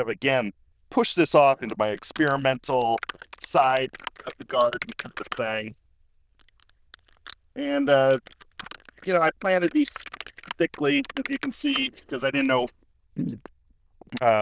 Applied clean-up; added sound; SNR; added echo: neural diffusion model UNIVERSE++.